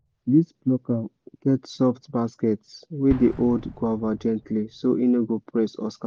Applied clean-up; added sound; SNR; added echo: none; Explosion; 19 dB; none.